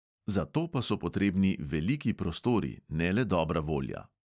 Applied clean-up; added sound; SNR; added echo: none; none; none; none.